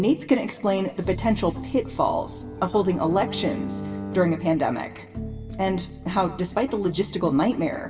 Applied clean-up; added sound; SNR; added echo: none; Bowed string instrument; 15 dB; reverberation time 2.9 s.